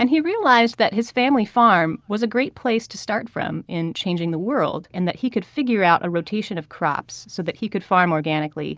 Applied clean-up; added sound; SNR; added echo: none; none; none; none.